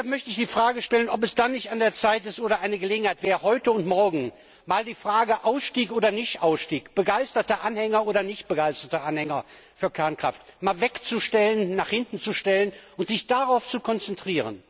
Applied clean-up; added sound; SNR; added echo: none; none; none; none.